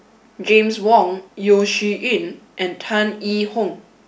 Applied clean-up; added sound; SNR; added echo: none; none; none; none.